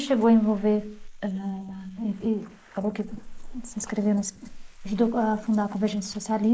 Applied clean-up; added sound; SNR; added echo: neural mask model Resemble Enhance denoiser.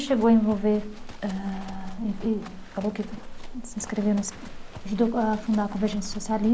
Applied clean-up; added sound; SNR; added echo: none; Livestock, farm animals, working animals; 11 dB; none.